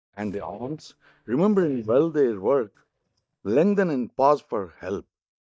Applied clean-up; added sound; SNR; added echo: neural mask model DeepFilterNet 3.